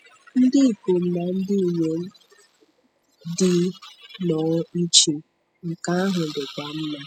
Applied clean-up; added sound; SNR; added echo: classical method spectral subtraction.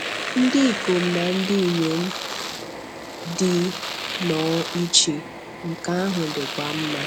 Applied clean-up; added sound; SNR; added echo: none; Domestic sounds, home sounds; 6 dB; none.